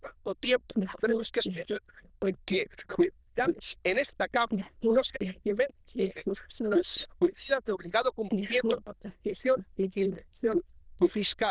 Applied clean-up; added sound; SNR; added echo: neural diffusion model UNIVERSE++.